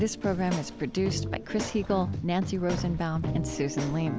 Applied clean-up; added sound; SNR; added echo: none; Boiling; 17 dB; none.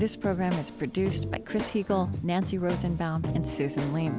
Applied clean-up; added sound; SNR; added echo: none; none; none; none.